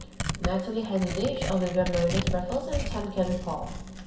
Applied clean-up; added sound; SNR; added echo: none; Tearing; 4 dB; reverberation time 0.2 s.